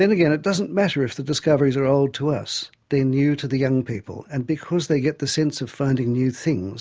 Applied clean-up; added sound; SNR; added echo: none; none; none; none.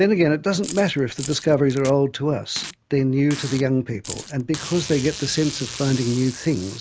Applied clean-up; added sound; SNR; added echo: none; Packing tape, duct tape + Keys jangling; 15 dB; none.